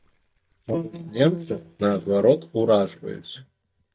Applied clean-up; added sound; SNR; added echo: neural mask model DeepFilterNet 3.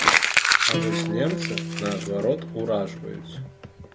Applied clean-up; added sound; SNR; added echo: none; Acoustic guitar + Crumpling, crinkling; -5 dB; none.